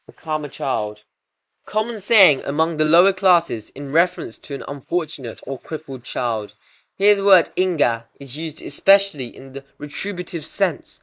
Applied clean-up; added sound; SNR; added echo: neural mask model Resemble Enhance denoiser.